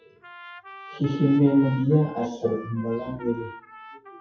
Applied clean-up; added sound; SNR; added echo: classical method WPE with log-MMSE.